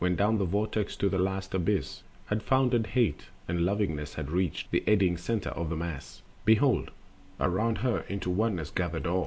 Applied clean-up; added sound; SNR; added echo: none; none; none; none.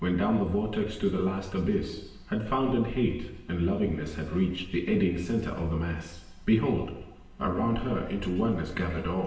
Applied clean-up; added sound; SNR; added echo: none; none; none; reverberation time 1.0 s.